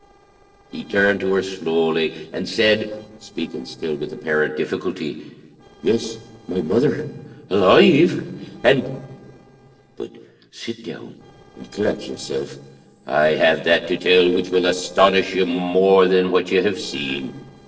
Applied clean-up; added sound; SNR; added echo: neural separator model SepFormer DNS4.